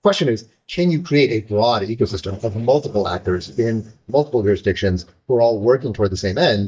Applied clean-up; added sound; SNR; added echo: neural mask model DeepFilterNet 3.